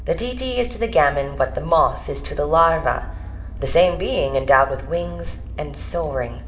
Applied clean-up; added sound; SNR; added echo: none; Engine starting / Motor vehicle (road); 14 dB; reverberation time 2.6 s.